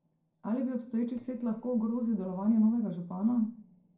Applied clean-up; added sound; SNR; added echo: neural separator model SepFormer DNS4.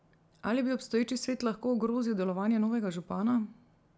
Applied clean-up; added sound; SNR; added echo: none; none; none; none.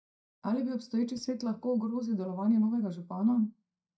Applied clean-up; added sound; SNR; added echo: neural mask model DeepFilterNet 3.